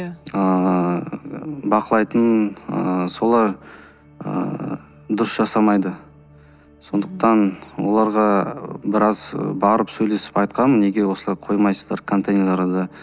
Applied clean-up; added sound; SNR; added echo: none; none; none; none.